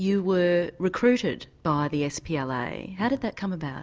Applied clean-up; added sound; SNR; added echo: none; none; none; none.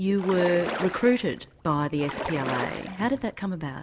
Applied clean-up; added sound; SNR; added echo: none; Splash, splatter; 9 dB; none.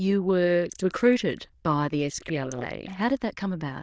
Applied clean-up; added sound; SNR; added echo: neural diffusion model UNIVERSE++.